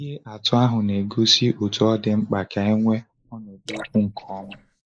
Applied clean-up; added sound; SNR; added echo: neural mask model Resemble Enhance denoiser.